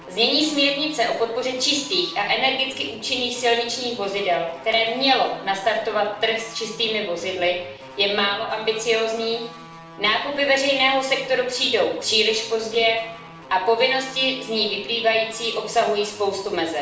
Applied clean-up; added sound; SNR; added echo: none; Guitar; 19 dB; reverberation time 0.7 s.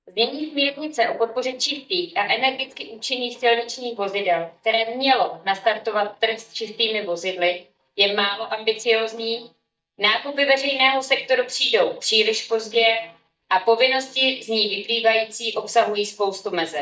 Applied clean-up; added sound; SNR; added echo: neural mask model DeepFilterNet 3.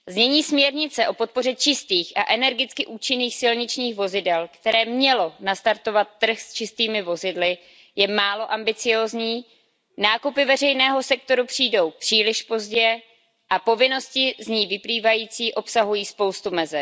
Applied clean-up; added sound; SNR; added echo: none; none; none; none.